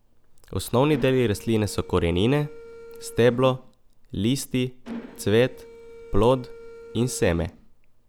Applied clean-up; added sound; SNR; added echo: none; Mechanisms; 18 dB; none.